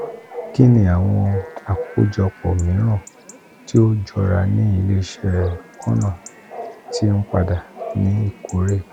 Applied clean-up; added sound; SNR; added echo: none; Bark / Chatter / Chirp, tweet / Livestock, farm animals, working animals; 16 dB; none.